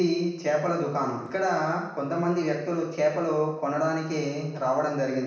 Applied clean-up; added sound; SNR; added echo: none; none; none; reverberation time 0.9 s.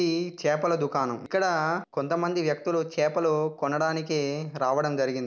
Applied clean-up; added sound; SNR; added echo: none; none; none; none.